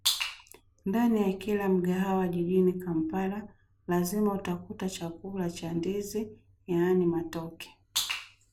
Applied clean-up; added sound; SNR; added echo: none; none; none; none.